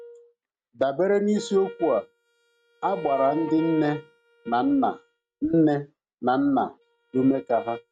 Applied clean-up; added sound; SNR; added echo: neural mask model RNNoise.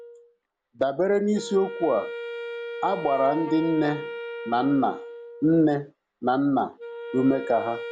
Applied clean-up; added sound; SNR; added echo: none; Wind instrument, woodwind instrument; 11 dB; none.